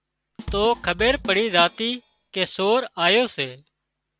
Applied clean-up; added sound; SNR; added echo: none; Drum kit; 14 dB; none.